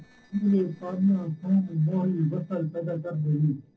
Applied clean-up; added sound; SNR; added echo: neural separator model SepFormer DNS4.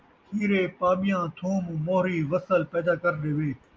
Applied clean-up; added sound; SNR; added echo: none; none; none; none.